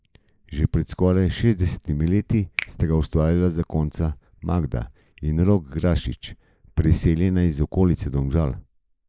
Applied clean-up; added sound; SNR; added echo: neural mask model Resemble Enhance denoiser.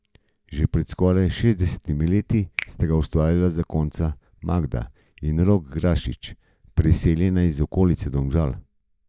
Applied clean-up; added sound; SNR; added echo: neural mask model DeepFilterNet 3.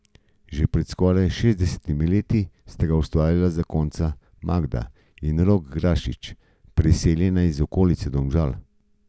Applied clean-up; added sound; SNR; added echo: none; none; none; none.